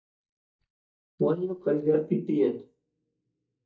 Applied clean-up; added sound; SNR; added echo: neural mask model DeepFilterNet 3.